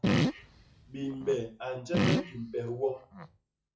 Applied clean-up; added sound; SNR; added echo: classical method WPE with log-MMSE.